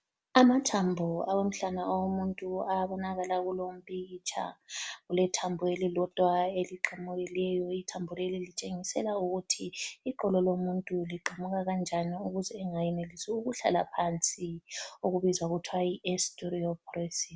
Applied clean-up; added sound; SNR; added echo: none; none; none; none.